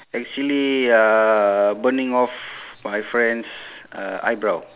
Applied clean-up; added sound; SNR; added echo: none; none; none; none.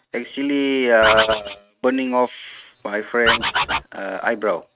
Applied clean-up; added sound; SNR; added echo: neural mask model RNNoise.